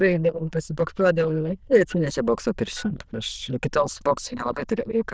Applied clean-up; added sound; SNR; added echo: neural diffusion model UNIVERSE++.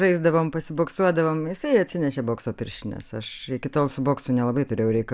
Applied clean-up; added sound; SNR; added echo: none; none; none; none.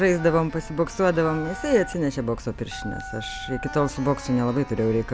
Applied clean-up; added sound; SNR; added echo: none; Keyboard (musical) + Telephone; 13 dB; none.